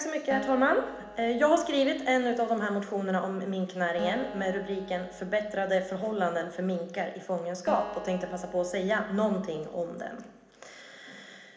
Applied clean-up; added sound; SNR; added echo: none; Acoustic guitar; 15 dB; reverberation time 1.0 s.